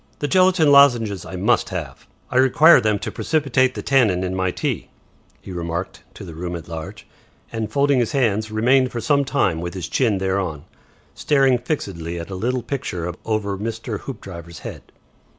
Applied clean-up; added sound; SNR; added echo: none; none; none; none.